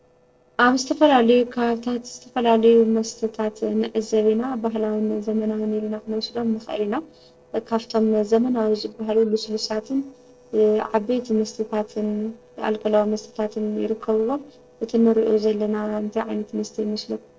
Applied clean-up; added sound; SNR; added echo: neural separator model SepFormer DNS4.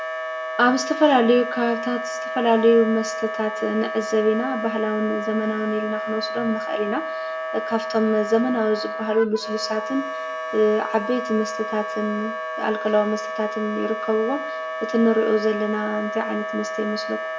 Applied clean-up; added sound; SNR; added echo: none; Wind instrument, woodwind instrument; 6 dB; reverberation time 0.4 s.